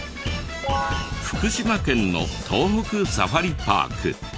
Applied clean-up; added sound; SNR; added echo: none; none; none; none.